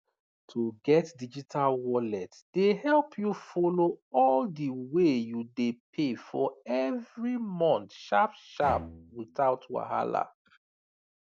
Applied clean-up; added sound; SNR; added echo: none; Bowed string instrument; 15 dB; none.